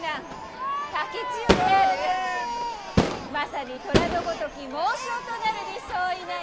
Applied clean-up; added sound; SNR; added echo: none; Crowd / Fireworks; -3 dB; none.